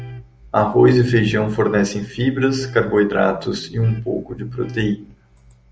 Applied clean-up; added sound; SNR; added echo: none; Electric guitar; 17 dB; none.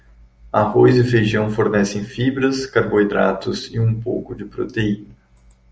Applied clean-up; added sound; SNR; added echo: none; none; none; none.